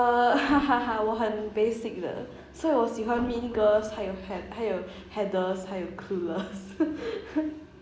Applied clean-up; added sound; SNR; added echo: none; Organ; 16 dB; none.